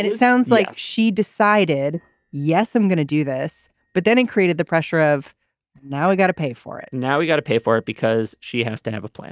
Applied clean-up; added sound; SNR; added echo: neural mask model DeepFilterNet 3.